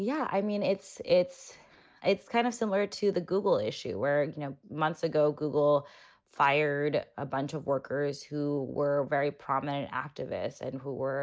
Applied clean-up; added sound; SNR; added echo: none; none; none; none.